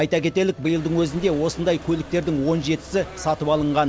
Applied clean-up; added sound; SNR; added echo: none; none; none; none.